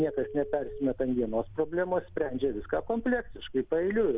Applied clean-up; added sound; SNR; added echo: none; Walk, footsteps + Telephone; 13 dB; none.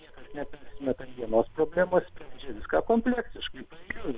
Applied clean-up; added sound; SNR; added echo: neural separator model SepFormer WHAM!.